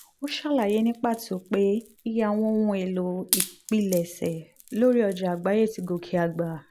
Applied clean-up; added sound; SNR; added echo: none; Wood; 13 dB; none.